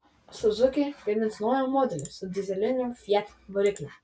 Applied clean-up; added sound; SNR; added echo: none; none; none; none.